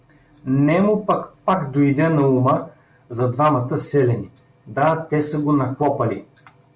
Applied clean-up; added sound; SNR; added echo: none; none; none; none.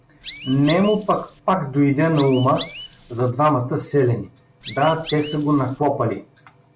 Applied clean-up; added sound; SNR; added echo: none; Chirp, tweet; 6 dB; none.